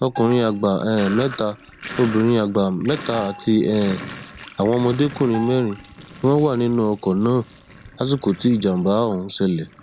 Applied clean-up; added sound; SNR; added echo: none; Sink (filling or washing) + Bell; 16 dB; none.